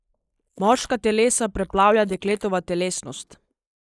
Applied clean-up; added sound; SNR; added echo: neural mask model Resemble Enhance denoiser.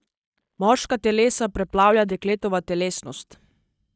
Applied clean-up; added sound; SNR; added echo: neural mask model DeepFilterNet 3.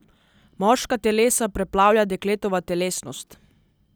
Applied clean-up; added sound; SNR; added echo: none; none; none; none.